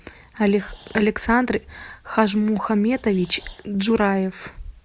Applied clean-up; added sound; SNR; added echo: none; none; none; none.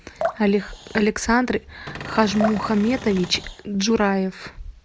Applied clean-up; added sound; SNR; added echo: none; Cupboard open or close / Door + Drip; 10 dB; none.